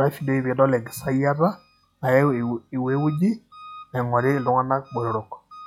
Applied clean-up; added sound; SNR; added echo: classical method log-MMSE.